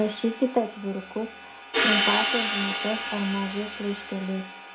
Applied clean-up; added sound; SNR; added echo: none; Hi-hat; 0 dB; reverberation time 0.4 s.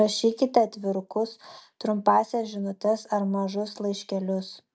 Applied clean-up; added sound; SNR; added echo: none; none; none; none.